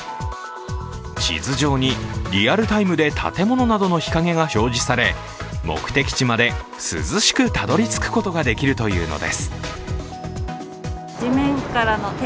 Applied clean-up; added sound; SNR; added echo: none; Piano; 18 dB; none.